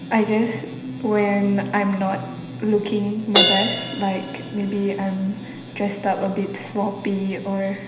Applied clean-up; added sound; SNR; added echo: none; Crash cymbal; 7 dB; reverberation time 0.9 s.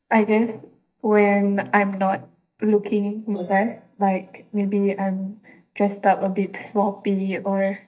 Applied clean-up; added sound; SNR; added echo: neural mask model DeepFilterNet 3.